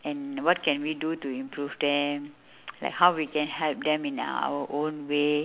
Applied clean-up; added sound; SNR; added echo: none; none; none; none.